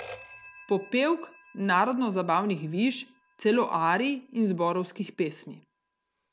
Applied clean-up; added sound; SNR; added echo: none; Telephone; 10 dB; none.